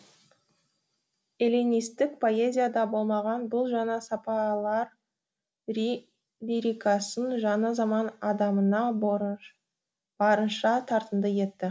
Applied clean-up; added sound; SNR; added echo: none; none; none; none.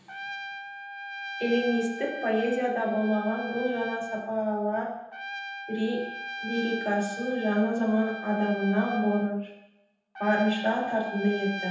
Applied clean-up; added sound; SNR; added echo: none; Trumpet; 10 dB; reverberation time 0.9 s.